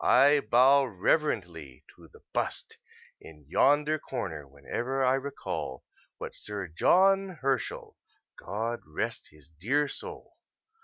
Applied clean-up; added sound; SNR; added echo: none; none; none; none.